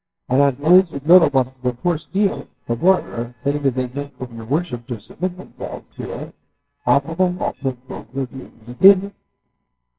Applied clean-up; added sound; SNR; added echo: neural separator model SepFormer WHAMR!.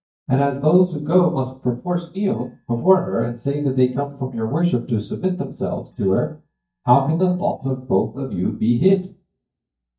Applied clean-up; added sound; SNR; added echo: neural mask model DeepFilterNet 3.